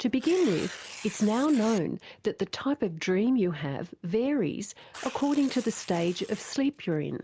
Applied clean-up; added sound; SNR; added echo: none; Tearing; 19 dB; none.